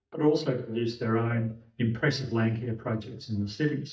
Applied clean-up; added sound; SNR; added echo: neural mask model DeepFilterNet 3.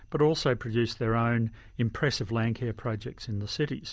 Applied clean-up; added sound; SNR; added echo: none; none; none; none.